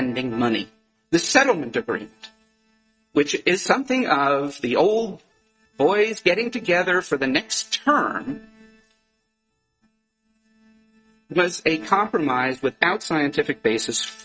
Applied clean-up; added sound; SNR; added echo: neural mask model RNNoise.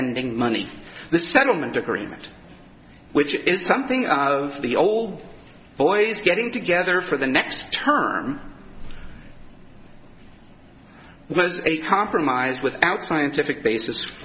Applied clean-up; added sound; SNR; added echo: none; none; none; none.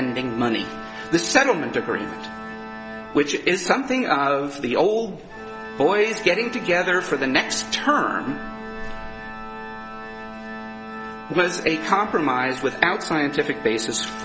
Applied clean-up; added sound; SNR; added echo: none; Organ; 12 dB; none.